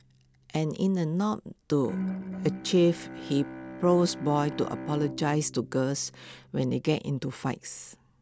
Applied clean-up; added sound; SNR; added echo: none; Bowed string instrument; 12 dB; none.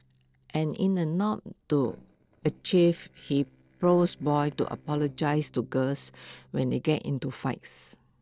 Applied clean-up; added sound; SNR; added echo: neural separator model SepFormer DNS4.